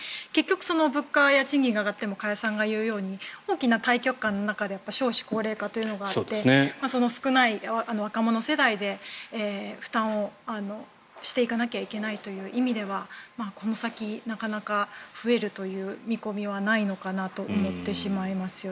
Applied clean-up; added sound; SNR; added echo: none; none; none; none.